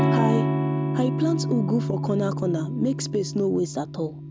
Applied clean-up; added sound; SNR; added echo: none; Electric guitar / Strum; 0 dB; none.